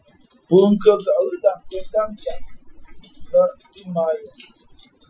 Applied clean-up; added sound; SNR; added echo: classical method Wiener filter.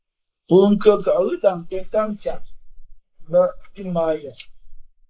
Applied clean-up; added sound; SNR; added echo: neural mask model Resemble Enhance denoiser.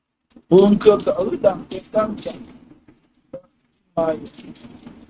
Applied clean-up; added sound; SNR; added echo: neural mask model RNNoise.